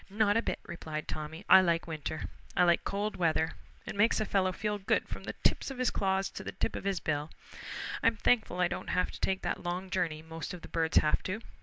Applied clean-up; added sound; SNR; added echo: none; none; none; none.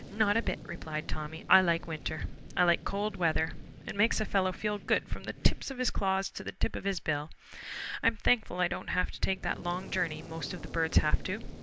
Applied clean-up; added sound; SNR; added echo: none; Fire; 18 dB; none.